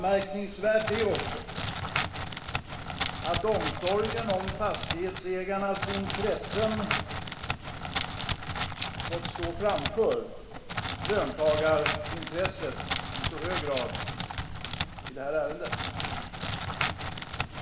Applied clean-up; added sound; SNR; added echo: none; Crackle; -1 dB; reverberation time 2.1 s.